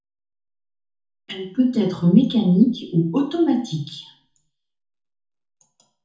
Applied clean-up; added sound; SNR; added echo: none; none; none; reverberation time 0.6 s.